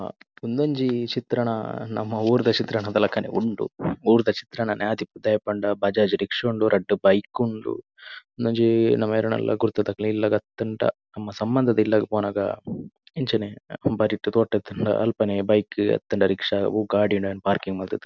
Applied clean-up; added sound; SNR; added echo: none; none; none; none.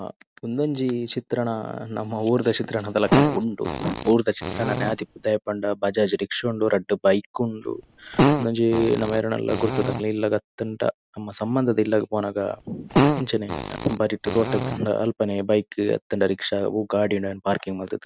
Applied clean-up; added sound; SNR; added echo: none; Fart; 2 dB; none.